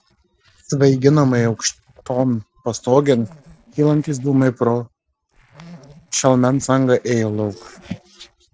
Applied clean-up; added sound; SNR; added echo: neural separator model SepFormer DNS4.